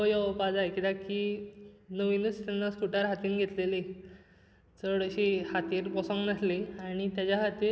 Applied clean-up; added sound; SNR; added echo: none; none; none; none.